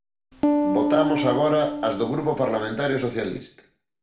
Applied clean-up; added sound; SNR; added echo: none; Piano; 1 dB; reverberation time 0.4 s.